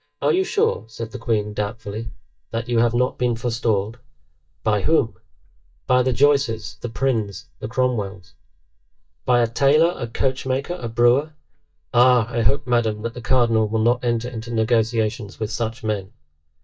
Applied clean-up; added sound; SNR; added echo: neural mask model DeepFilterNet 3.